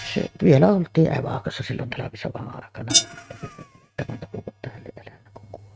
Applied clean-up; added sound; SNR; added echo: neural mask model RNNoise.